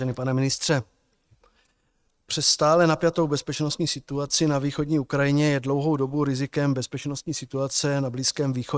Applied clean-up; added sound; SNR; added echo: neural mask model RNNoise.